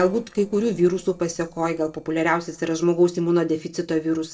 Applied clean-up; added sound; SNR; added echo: neural separator model SepFormer DNS4.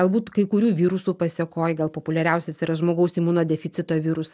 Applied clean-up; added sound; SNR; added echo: none; none; none; none.